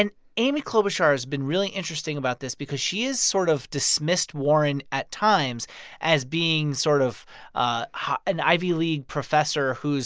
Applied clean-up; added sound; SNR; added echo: none; none; none; none.